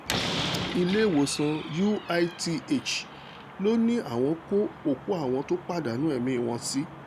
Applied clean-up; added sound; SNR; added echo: none; Slam; 9 dB; none.